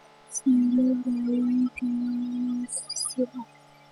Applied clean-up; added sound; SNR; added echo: classical method spectral subtraction.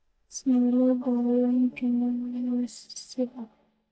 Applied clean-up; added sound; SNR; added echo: neural mask model DeepFilterNet 3.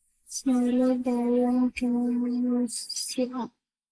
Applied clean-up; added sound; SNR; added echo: neural mask model Resemble Enhance denoiser.